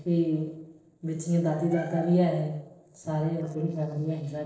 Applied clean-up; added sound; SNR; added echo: neural separator model SepFormer DNS4.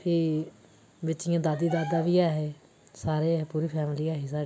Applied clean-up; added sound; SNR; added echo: none; none; none; none.